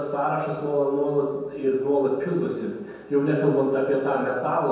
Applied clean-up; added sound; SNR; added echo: none; none; none; reverberation time 1.1 s.